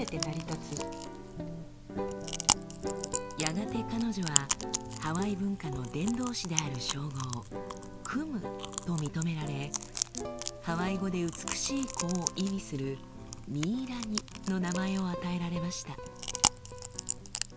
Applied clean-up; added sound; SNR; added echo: none; Chewing, mastication; 3 dB; none.